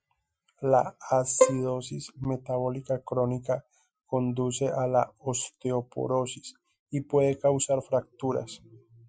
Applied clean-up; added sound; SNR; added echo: classical method Wiener filter.